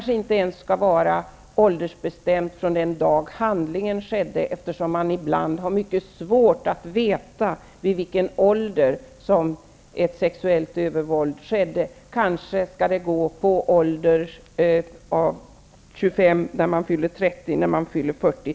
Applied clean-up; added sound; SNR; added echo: none; none; none; none.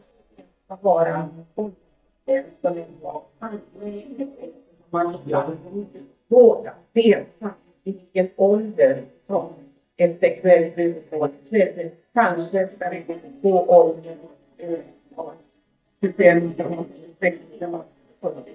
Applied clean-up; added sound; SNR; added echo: neural mask model DeepFilterNet 3.